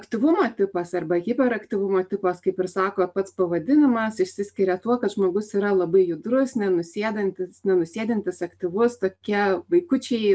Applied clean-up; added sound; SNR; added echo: none; none; none; none.